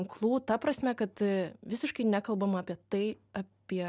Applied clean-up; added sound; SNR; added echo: none; none; none; none.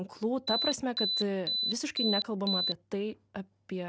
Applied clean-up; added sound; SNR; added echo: none; Alarm; -1 dB; none.